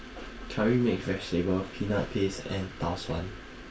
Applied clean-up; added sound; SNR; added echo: none; Train; 14 dB; reverberation time 0.2 s.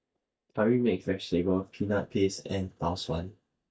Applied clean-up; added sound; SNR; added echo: neural mask model DeepFilterNet 3.